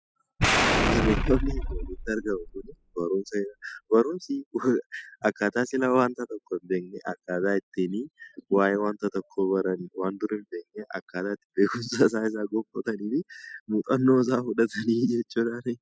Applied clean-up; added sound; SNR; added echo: classical method spectral subtraction.